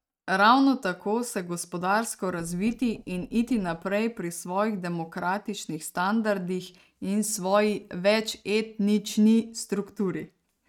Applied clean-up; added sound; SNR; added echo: neural mask model RNNoise.